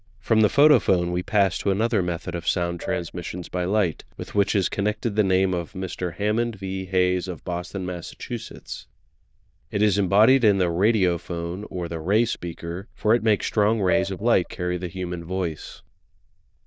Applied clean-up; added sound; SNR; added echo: neural diffusion model UNIVERSE++.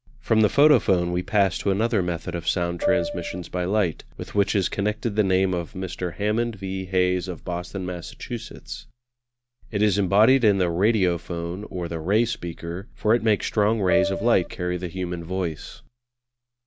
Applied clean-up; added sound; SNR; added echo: none; Piano; 2 dB; none.